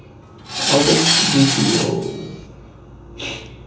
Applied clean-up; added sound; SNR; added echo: none; Tools; -1 dB; reverberation time 0.7 s.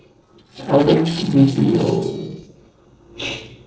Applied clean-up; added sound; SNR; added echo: neural separator model SepFormer DNS4.